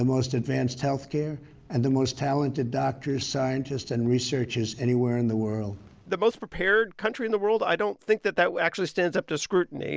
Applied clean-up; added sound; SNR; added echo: none; none; none; none.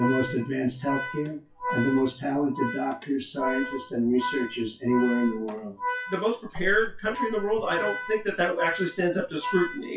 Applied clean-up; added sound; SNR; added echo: classical method WPE with log-MMSE.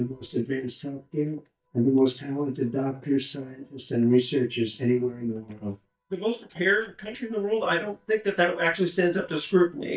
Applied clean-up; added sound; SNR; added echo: neural mask model DeepFilterNet 3.